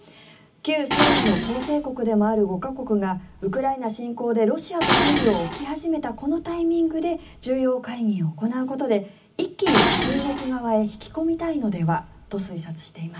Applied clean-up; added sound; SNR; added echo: none; Dishes, pots, and pans; 2 dB; reverberation time 0.4 s.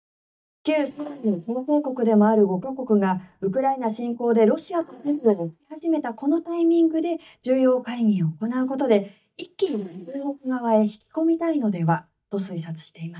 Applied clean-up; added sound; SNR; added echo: neural mask model DeepFilterNet 3.